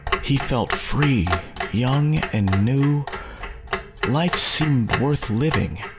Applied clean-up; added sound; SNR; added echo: none; Clock; 8 dB; none.